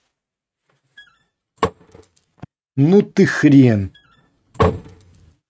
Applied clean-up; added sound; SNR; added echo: neural mask model RNNoise.